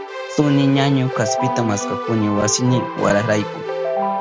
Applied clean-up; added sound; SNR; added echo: none; Keyboard (musical); 5 dB; none.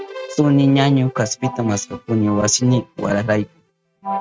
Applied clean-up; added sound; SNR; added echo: neural mask model RNNoise.